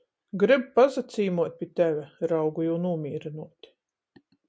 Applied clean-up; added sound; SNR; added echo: none; none; none; none.